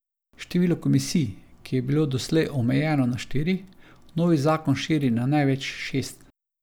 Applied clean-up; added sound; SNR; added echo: none; none; none; none.